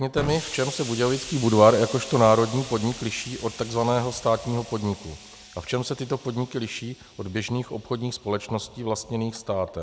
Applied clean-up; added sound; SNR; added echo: none; Explosion; 15 dB; none.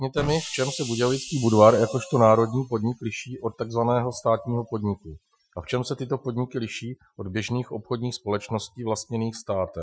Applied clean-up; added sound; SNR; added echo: classical method Wiener filter.